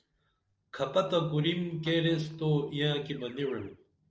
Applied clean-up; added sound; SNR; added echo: neural separator model SepFormer DNS4.